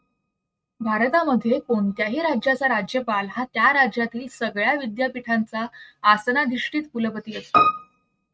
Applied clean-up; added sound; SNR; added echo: neural mask model RNNoise.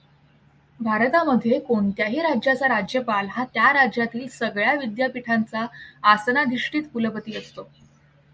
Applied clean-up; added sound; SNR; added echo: none; none; none; none.